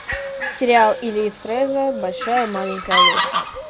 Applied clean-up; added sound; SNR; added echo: none; Fowl; 1 dB; none.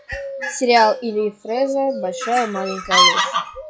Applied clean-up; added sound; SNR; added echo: classical method log-MMSE.